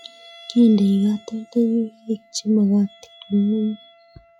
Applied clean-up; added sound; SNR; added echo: classical method log-MMSE.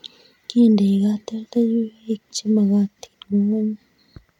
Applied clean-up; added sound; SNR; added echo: none; none; none; none.